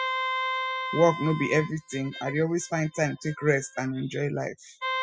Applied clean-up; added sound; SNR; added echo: classical method spectral subtraction.